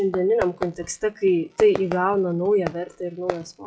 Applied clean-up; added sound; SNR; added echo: classical method WPE with log-MMSE.